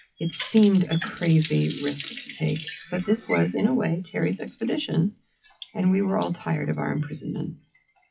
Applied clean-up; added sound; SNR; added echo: classical method WPE with log-MMSE.